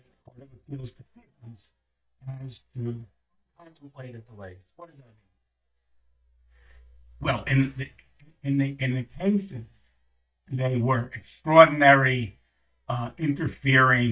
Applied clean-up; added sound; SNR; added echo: neural mask model DeepFilterNet 3.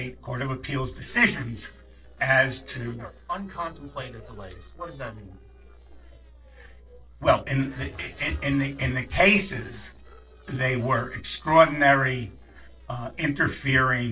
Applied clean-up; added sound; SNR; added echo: neural separator model SepFormer DNS4.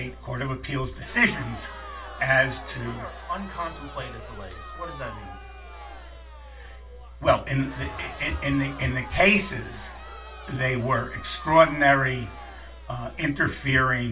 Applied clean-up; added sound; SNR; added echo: none; Crowd; 17 dB; reverberation time 0.2 s.